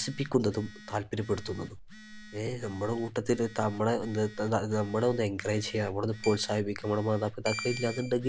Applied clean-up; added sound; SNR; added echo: none; Telephone + Keyboard (musical); 15 dB; none.